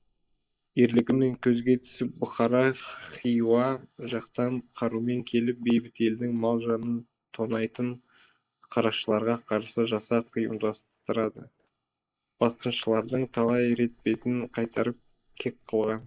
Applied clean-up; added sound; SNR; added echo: neural mask model Resemble Enhance denoiser.